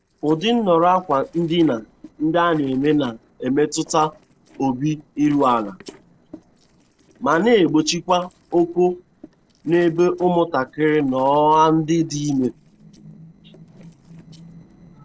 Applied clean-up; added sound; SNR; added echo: neural separator model SepFormer DNS4.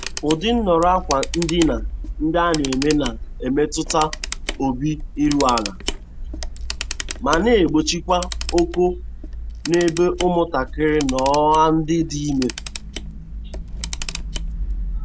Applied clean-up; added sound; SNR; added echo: none; Camera; 7 dB; none.